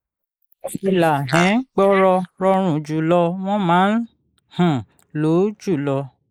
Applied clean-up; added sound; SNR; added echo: neural mask model Resemble Enhance denoiser.